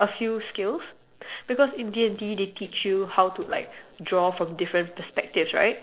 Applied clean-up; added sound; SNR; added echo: neural separator model SepFormer DNS4.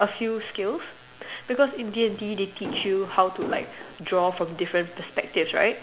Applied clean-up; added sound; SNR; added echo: none; Explosion; 11 dB; none.